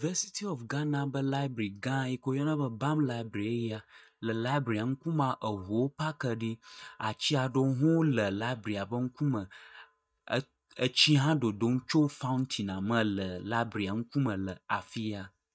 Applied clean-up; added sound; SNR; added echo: neural mask model DeepFilterNet 3.